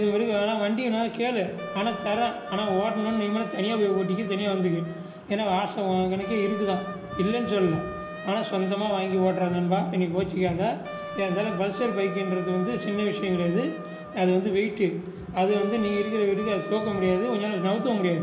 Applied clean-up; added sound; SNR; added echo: none; Wind instrument, woodwind instrument; 13 dB; reverberation time 0.4 s.